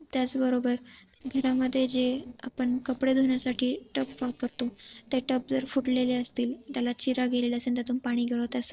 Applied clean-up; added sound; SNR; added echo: neural separator model SepFormer DNS4.